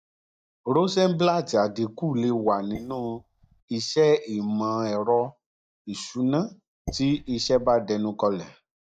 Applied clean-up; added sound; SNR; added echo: neural mask model DeepFilterNet 3.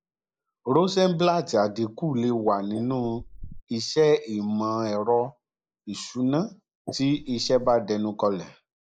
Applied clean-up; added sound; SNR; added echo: neural mask model Resemble Enhance denoiser.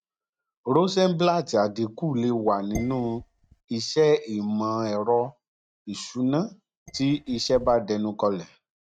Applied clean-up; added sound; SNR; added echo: neural mask model RNNoise.